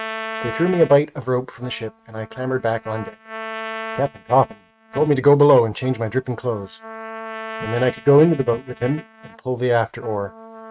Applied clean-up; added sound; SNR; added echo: neural mask model RNNoise.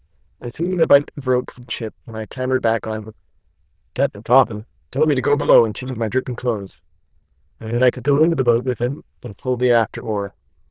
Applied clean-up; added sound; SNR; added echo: neural diffusion model UNIVERSE++.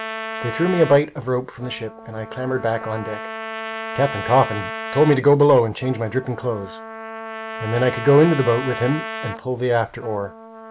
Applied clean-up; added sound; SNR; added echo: none; Trumpet; 11 dB; none.